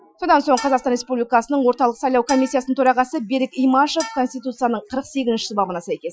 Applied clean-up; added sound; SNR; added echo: classical method Wiener filter.